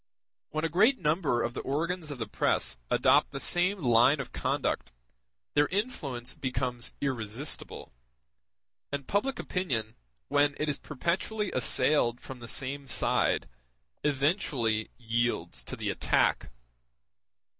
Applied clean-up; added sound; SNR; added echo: none; none; none; none.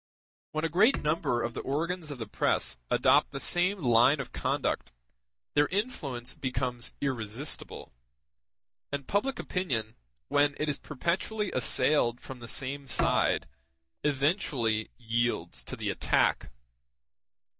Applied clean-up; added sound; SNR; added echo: neural mask model DeepFilterNet 3.